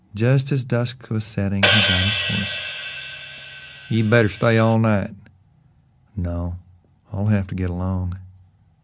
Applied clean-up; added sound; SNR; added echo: none; Hi-hat; -1 dB; none.